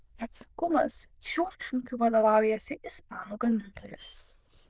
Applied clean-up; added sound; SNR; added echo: neural diffusion model UNIVERSE++.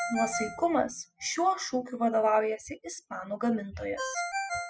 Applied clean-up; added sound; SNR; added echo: classical method spectral subtraction.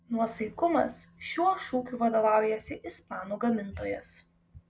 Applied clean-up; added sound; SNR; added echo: none; none; none; none.